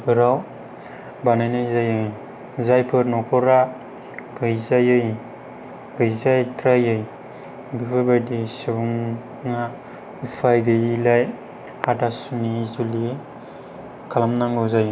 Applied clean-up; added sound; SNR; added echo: none; none; none; none.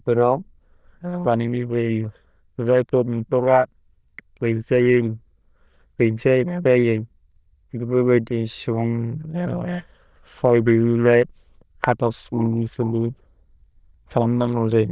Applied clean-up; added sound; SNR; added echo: neural diffusion model UNIVERSE++.